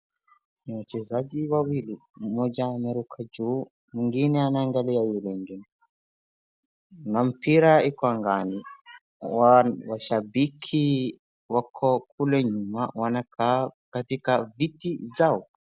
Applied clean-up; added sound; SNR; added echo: none; none; none; none.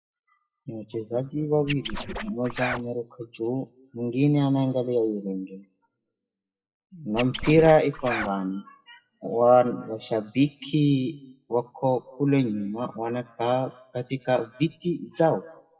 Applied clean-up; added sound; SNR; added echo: classical method WPE with log-MMSE.